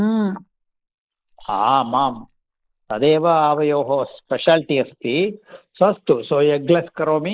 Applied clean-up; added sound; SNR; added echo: neural mask model Resemble Enhance denoiser.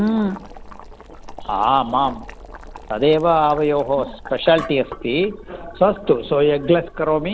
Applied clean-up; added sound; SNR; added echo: none; Boiling; 17 dB; none.